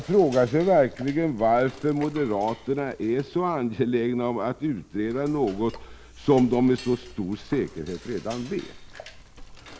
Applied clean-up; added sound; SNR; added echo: none; Cutlery, silverware / Dishes, pots, and pans; 20 dB; none.